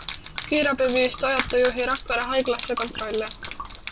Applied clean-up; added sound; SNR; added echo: none; Gurgling / Liquid; 10 dB; none.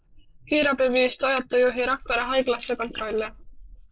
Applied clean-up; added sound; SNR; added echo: neural mask model Resemble Enhance denoiser.